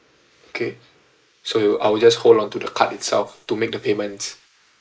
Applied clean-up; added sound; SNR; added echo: neural mask model Resemble Enhance denoiser.